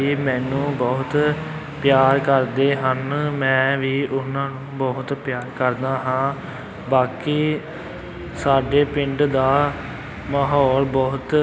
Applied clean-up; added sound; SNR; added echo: none; none; none; none.